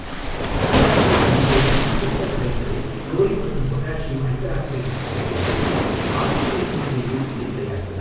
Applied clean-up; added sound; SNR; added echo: none; Waves, surf; -3 dB; reverberation time 1.3 s.